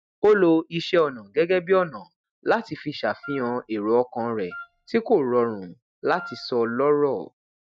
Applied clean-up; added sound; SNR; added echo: neural mask model RNNoise.